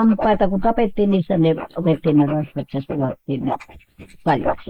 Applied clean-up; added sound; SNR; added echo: neural mask model Resemble Enhance denoiser.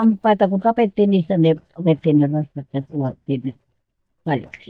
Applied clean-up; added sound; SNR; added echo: neural mask model DeepFilterNet 3.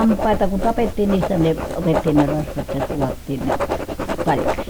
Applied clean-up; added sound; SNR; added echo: none; Writing; 3 dB; none.